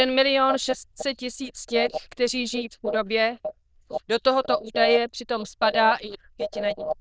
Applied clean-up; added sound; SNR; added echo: neural diffusion model UNIVERSE++.